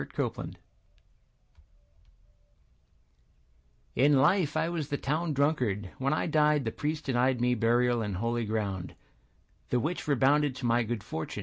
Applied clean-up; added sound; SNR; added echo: none; none; none; none.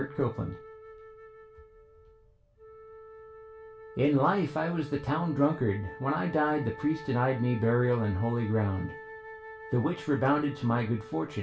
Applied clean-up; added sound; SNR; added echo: none; Wind instrument, woodwind instrument; 16 dB; reverberation time 0.3 s.